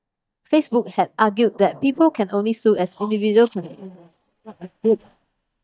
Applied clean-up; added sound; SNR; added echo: neural mask model DeepFilterNet 3.